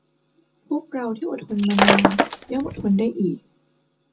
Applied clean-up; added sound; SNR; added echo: none; Shatter; -4 dB; reverberation time 0.2 s.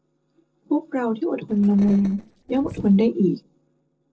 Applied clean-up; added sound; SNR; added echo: neural separator model SepFormer DNS4.